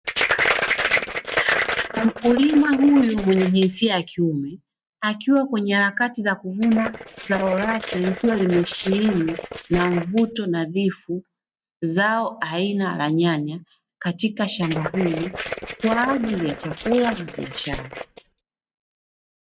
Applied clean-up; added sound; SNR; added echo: neural mask model RNNoise.